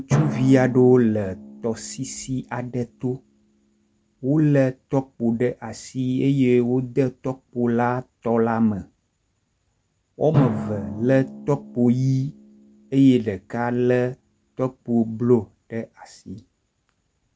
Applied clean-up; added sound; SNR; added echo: none; Drum; 12 dB; none.